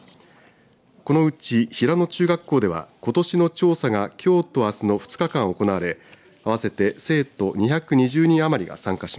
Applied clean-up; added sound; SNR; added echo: none; none; none; none.